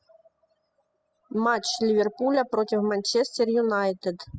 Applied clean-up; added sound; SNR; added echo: classical method spectral subtraction.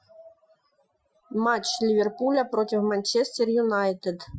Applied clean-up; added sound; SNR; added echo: classical method Wiener filter.